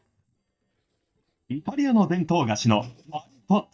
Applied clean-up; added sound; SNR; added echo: neural mask model DeepFilterNet 3.